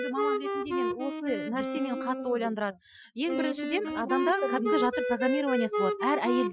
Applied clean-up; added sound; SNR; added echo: classical method Wiener filter.